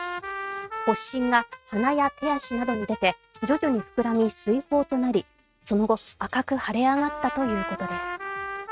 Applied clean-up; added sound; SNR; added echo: neural mask model RNNoise.